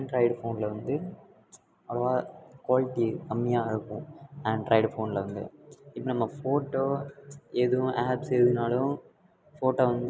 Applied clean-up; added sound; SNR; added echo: none; none; none; none.